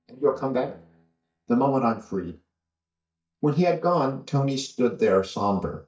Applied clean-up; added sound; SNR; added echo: neural mask model DeepFilterNet 3.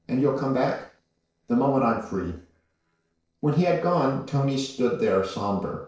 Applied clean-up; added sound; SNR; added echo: neural separator model SepFormer DNS4.